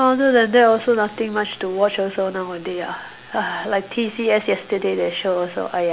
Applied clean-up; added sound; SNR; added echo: none; none; none; none.